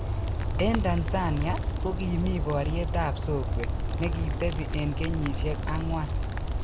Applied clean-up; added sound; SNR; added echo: none; Rain; -3 dB; none.